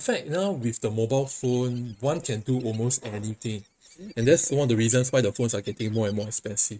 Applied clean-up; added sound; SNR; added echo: neural mask model RNNoise.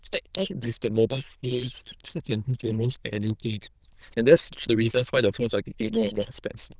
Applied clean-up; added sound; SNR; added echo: neural diffusion model UNIVERSE++.